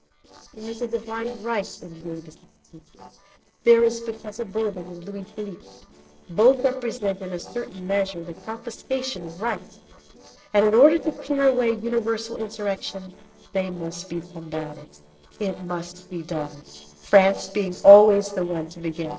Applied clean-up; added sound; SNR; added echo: neural separator model SepFormer DNS4.